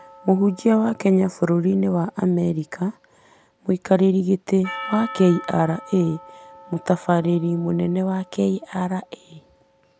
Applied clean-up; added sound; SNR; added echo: none; Percussion; 19 dB; none.